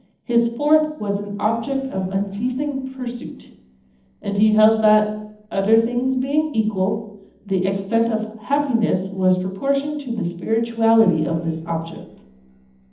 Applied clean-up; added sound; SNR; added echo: neural separator model SepFormer DNS4.